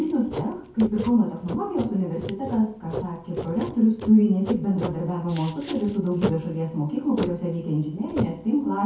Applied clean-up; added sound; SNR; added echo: none; Writing; 12 dB; reverberation time 0.6 s.